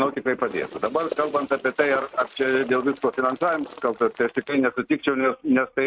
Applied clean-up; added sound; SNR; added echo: neural mask model RNNoise.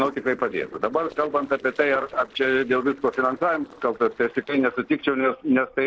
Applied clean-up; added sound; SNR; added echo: neural separator model SepFormer DNS4.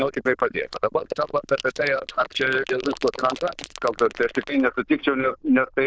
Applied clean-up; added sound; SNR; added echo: neural diffusion model UNIVERSE++.